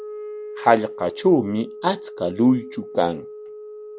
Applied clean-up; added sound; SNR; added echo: none; Wind instrument, woodwind instrument; 14 dB; none.